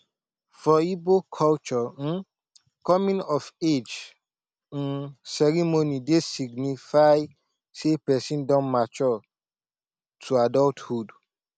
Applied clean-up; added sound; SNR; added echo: none; none; none; none.